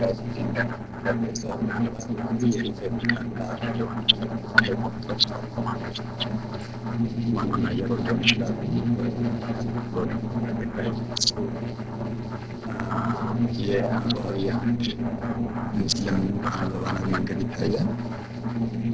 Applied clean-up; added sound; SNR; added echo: neural separator model SepFormer DNS4.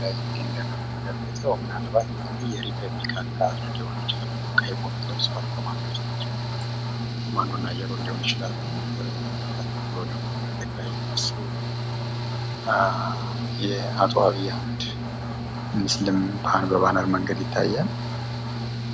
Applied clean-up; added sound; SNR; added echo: none; Mechanical fan / Engine + Engine; 1 dB; none.